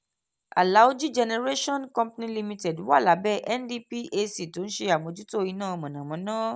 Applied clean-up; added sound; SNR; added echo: none; none; none; none.